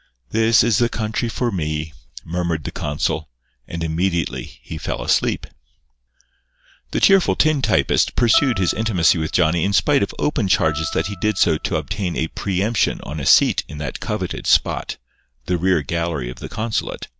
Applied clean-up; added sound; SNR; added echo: none; Piano; 16 dB; none.